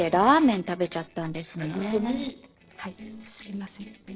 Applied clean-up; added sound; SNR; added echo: neural separator model SepFormer DNS4.